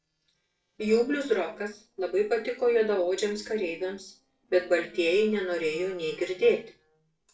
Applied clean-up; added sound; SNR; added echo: neural separator model SepFormer DNS4.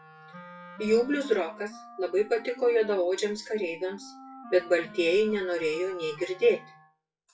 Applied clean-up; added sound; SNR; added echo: classical method WPE with log-MMSE.